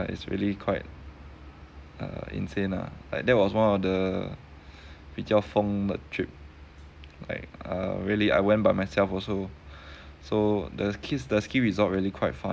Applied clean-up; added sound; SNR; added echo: none; none; none; none.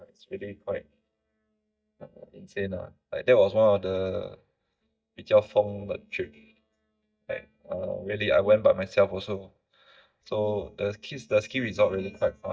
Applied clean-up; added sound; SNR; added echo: neural mask model DeepFilterNet 3.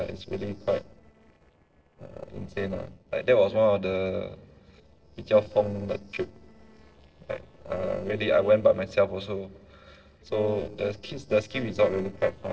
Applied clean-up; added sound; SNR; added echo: neural separator model SepFormer DNS4.